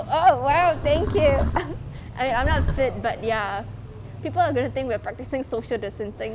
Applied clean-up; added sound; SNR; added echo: none; Livestock, farm animals, working animals; 4 dB; none.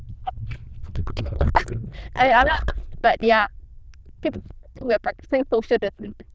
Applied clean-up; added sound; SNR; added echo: neural diffusion model UNIVERSE++.